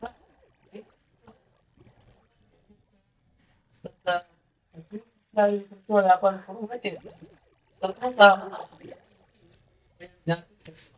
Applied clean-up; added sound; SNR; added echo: neural mask model DeepFilterNet 3.